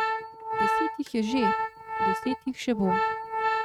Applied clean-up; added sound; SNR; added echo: neural mask model RNNoise.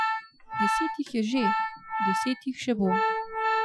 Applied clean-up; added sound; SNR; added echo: classical method Wiener filter.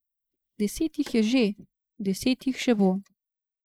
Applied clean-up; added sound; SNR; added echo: neural mask model Resemble Enhance denoiser.